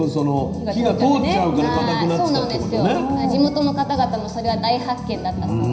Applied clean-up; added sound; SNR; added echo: none; none; none; reverberation time 0.9 s.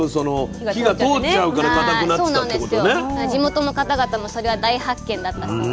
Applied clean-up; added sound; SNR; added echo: none; none; none; none.